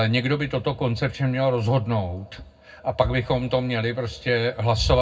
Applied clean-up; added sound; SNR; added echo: none; none; none; reverberation time 0.3 s.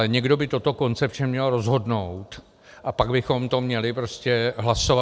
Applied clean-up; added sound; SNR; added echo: none; none; none; none.